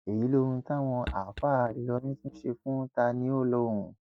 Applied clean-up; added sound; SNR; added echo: neural mask model DeepFilterNet 3.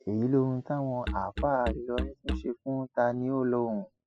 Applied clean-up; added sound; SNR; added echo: classical method spectral subtraction.